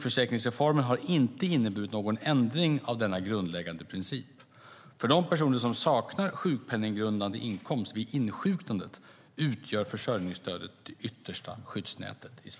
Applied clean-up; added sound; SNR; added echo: neural mask model Resemble Enhance denoiser.